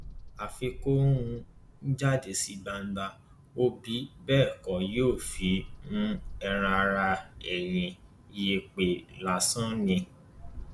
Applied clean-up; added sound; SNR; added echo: none; Bird; 16 dB; none.